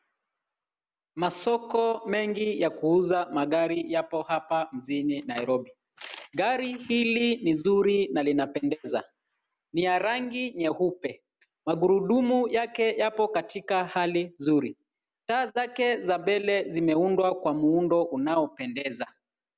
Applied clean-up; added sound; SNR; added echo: none; none; none; none.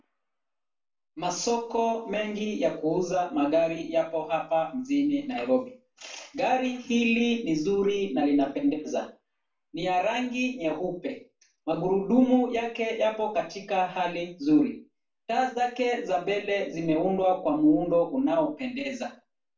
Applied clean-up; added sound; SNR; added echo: none; none; none; reverberation time 0.3 s.